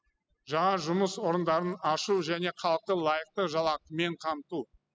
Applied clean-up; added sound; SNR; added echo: classical method spectral subtraction.